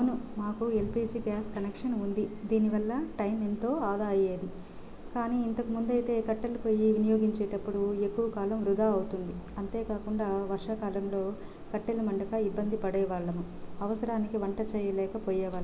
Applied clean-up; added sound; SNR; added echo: none; none; none; none.